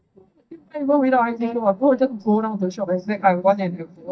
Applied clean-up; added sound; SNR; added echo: neural mask model DeepFilterNet 3.